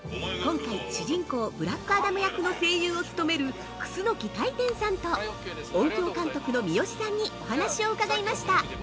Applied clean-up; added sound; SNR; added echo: none; none; none; none.